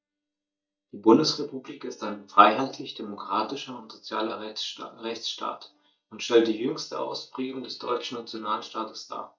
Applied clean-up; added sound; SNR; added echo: neural mask model DeepFilterNet 3.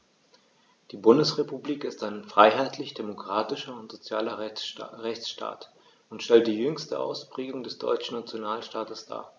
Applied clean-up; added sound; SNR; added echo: none; none; none; none.